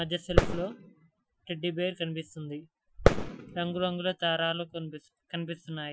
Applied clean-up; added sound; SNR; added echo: classical method Wiener filter.